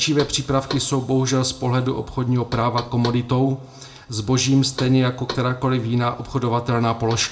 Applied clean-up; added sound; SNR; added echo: none; Knock; 17 dB; reverberation time 0.3 s.